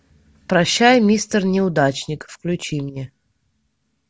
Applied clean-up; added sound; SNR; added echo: none; none; none; none.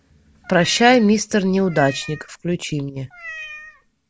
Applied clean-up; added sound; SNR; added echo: none; Meow; 17 dB; none.